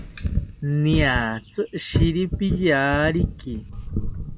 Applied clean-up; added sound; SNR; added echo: none; Fire; 3 dB; none.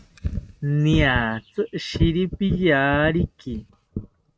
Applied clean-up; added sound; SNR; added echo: neural mask model RNNoise.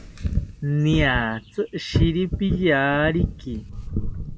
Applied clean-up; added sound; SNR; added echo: neural mask model Resemble Enhance denoiser.